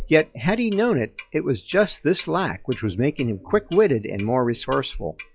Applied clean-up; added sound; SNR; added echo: classical method log-MMSE.